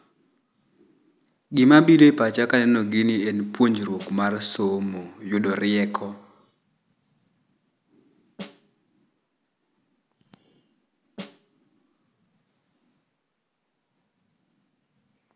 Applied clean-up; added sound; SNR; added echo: none; Snare drum; 19 dB; none.